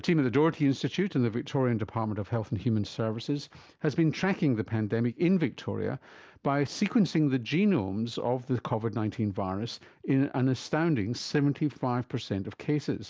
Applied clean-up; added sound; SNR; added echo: none; none; none; none.